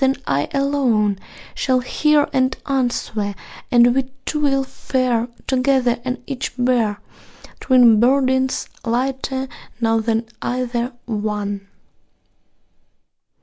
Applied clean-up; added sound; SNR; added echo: none; none; none; none.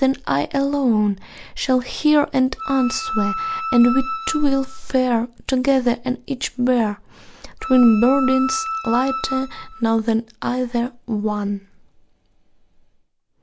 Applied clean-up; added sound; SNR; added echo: none; Wind instrument, woodwind instrument; 7 dB; none.